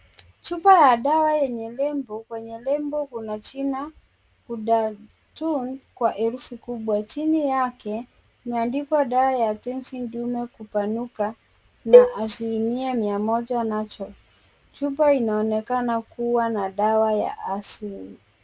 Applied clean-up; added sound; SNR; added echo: none; Cowbell; -4 dB; none.